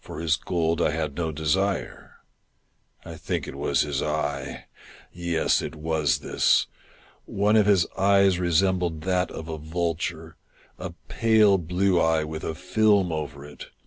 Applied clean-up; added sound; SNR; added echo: none; none; none; none.